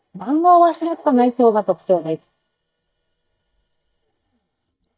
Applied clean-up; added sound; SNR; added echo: neural mask model DeepFilterNet 3.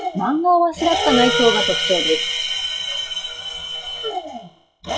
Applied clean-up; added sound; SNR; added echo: classical method WPE with log-MMSE.